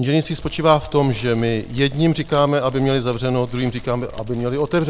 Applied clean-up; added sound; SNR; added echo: none; Fire; 16 dB; none.